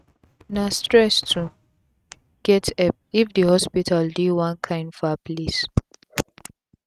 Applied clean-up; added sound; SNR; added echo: neural mask model RNNoise.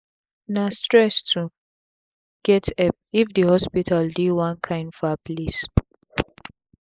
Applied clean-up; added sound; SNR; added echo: neural mask model Resemble Enhance denoiser.